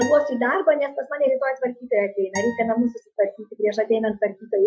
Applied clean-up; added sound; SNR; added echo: classical method Wiener filter.